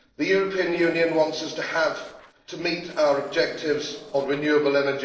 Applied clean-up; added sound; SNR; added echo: neural separator model SepFormer DNS4.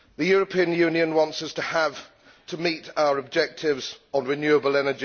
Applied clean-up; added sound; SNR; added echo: none; none; none; none.